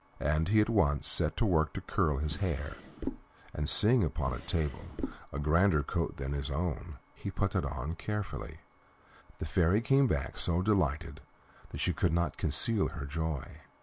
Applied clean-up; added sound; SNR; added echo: none; Drawer open or close; 10 dB; none.